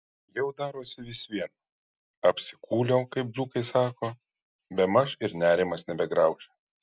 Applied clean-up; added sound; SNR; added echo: none; none; none; none.